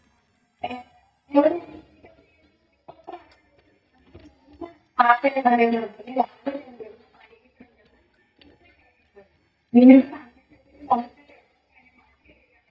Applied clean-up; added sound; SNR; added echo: neural mask model DeepFilterNet 3.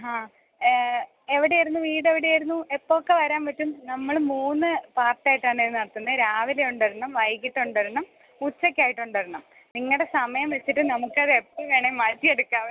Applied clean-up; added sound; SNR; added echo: none; none; none; none.